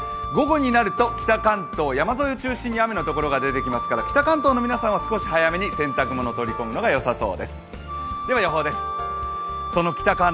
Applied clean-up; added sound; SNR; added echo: none; Wind instrument, woodwind instrument; 7 dB; none.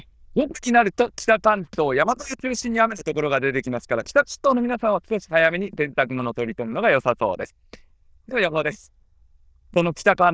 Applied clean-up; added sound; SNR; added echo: neural diffusion model UNIVERSE++.